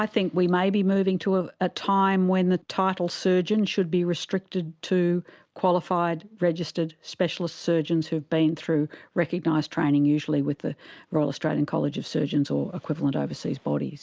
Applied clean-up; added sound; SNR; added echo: none; none; none; none.